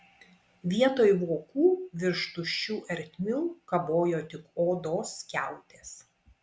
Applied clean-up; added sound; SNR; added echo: none; none; none; none.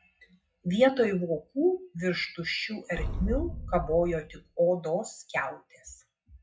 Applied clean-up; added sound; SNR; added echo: classical method WPE with log-MMSE.